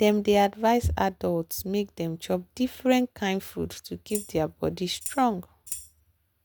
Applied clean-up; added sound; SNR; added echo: none; Tambourine; 14 dB; none.